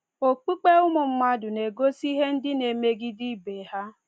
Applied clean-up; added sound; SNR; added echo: none; none; none; none.